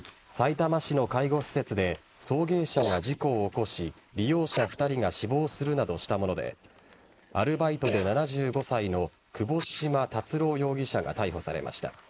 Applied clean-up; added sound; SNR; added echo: neural mask model Resemble Enhance denoiser.